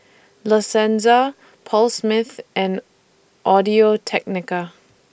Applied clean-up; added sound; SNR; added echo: none; none; none; none.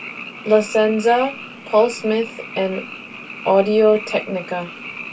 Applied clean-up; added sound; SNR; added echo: none; Frog; 14 dB; reverberation time 0.1 s.